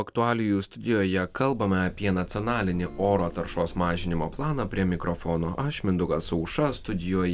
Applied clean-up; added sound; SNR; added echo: none; Acoustic guitar / Strum; 20 dB; none.